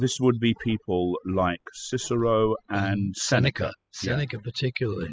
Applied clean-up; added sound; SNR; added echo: classical method spectral subtraction.